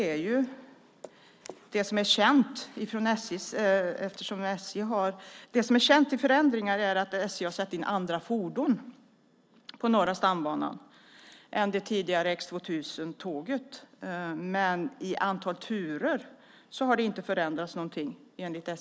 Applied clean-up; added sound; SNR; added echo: none; none; none; none.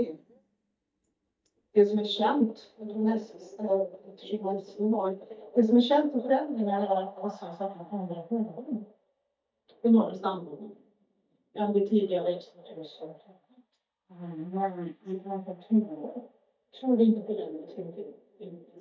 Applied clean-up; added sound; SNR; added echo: neural mask model DeepFilterNet 3.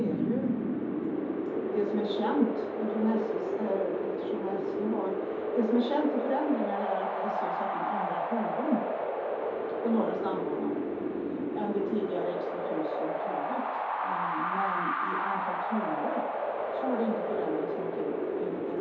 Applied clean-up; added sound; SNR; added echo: none; Wind; -2 dB; reverberation time 0.5 s.